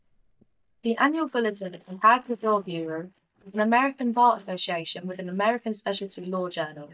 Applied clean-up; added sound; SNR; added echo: neural mask model DeepFilterNet 3.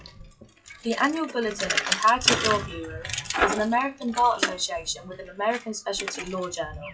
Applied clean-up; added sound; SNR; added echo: classical method WPE with log-MMSE.